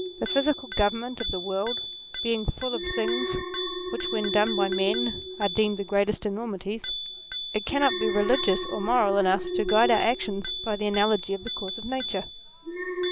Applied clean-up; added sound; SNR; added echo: none; Alarm + Bicycle bell; 4 dB; none.